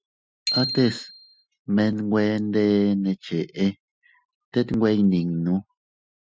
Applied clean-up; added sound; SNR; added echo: classical method Wiener filter.